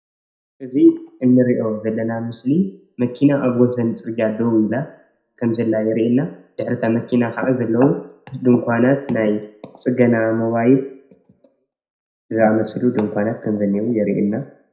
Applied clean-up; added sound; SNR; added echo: none; none; none; reverberation time 0.4 s.